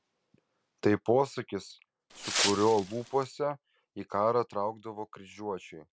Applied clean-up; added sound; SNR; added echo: none; Wind; 2 dB; none.